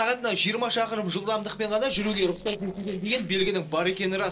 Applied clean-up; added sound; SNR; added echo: neural separator model SepFormer DNS4.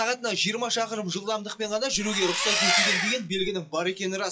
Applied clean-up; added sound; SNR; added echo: classical method WPE with log-MMSE.